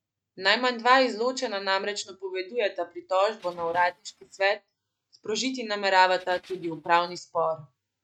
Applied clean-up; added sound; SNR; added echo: neural mask model RNNoise.